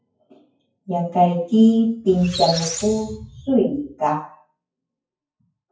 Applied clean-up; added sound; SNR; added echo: classical method WPE with log-MMSE.